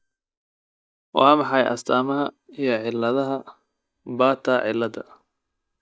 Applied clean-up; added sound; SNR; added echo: neural mask model DeepFilterNet 3.